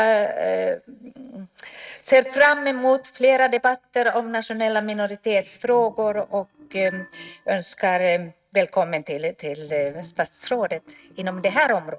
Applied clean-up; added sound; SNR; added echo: neural mask model RNNoise.